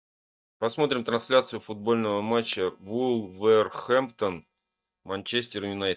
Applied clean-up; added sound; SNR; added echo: neural mask model DeepFilterNet 3.